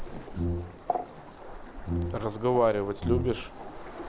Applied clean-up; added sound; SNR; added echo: none; Brass instrument + Waves, surf; 3 dB; none.